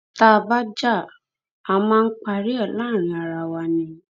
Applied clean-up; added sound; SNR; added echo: none; none; none; none.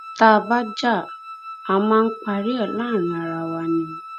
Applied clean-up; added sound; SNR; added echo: none; Wind instrument, woodwind instrument; 14 dB; none.